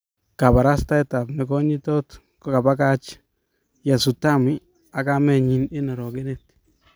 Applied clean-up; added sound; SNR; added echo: none; none; none; none.